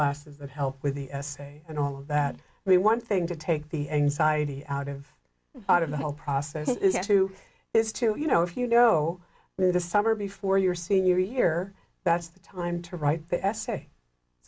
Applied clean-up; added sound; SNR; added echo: none; none; none; none.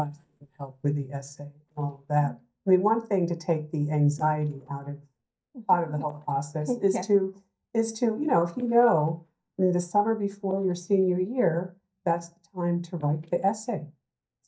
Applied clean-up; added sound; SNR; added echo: neural mask model DeepFilterNet 3.